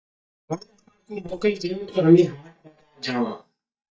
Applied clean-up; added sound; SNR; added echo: neural mask model DeepFilterNet 3.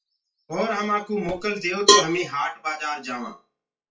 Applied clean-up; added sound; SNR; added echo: classical method WPE with log-MMSE.